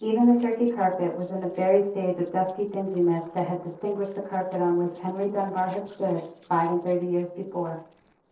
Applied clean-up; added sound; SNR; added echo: neural separator model SepFormer DNS4.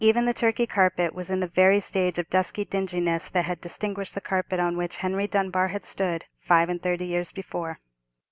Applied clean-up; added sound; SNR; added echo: none; none; none; none.